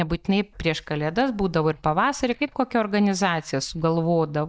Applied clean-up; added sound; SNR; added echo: neural mask model DeepFilterNet 3.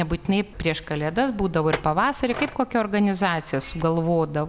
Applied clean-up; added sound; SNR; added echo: none; Chink, clink; 16 dB; none.